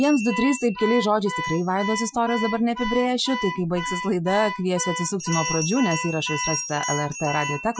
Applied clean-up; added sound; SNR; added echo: classical method Wiener filter.